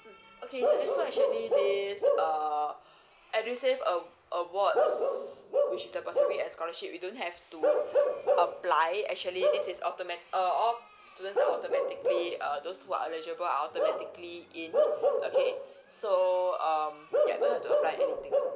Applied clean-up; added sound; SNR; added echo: none; Bark / Livestock, farm animals, working animals; -2 dB; none.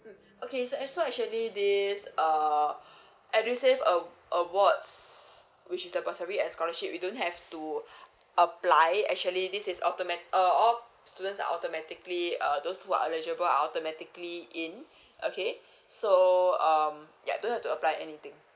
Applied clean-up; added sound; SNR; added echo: none; none; none; none.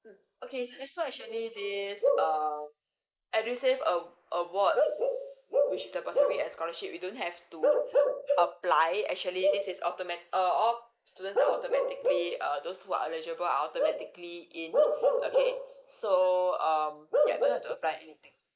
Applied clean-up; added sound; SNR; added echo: neural mask model Resemble Enhance denoiser.